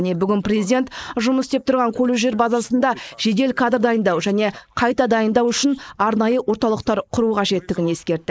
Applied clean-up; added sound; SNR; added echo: neural mask model Resemble Enhance denoiser.